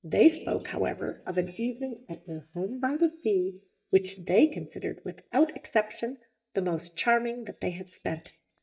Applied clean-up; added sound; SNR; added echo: neural mask model DeepFilterNet 3.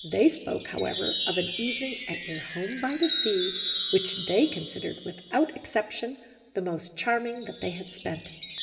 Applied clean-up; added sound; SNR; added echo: none; Wind chime; 5 dB; reverberation time 1.3 s.